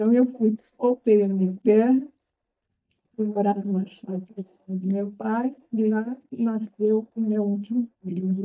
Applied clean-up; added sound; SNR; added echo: neural mask model DeepFilterNet 3.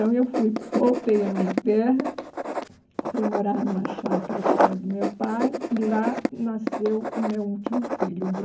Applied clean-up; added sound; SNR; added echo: none; Writing; 3 dB; reverberation time 0.3 s.